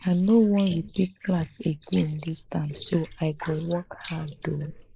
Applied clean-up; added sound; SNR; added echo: neural mask model Resemble Enhance denoiser.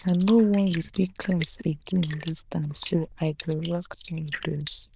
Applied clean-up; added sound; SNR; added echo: neural diffusion model UNIVERSE++.